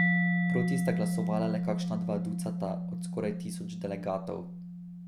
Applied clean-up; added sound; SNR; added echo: none; Mallet percussion; -5 dB; none.